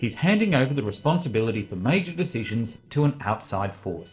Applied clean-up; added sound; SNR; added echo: neural separator model SepFormer DNS4.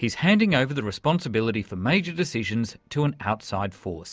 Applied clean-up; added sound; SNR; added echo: none; none; none; none.